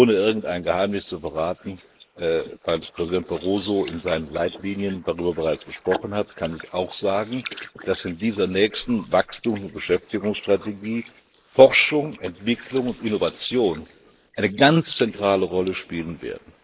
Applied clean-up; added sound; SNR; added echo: neural mask model Resemble Enhance denoiser.